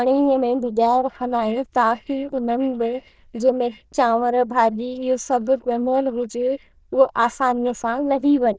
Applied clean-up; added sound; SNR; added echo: neural diffusion model UNIVERSE++.